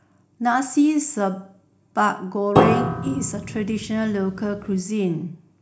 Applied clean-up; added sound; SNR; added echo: none; Piano; 0 dB; reverberation time 0.4 s.